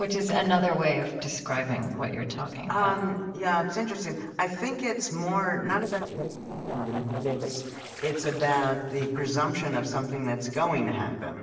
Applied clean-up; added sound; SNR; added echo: neural separator model SepFormer DNS4.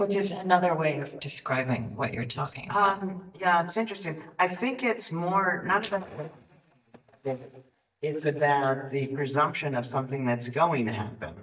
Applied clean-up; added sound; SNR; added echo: neural mask model DeepFilterNet 3.